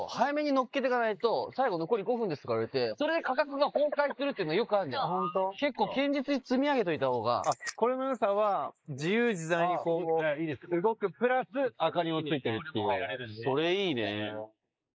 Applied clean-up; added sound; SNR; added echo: neural mask model Resemble Enhance denoiser.